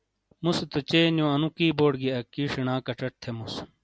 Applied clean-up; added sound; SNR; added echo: none; none; none; none.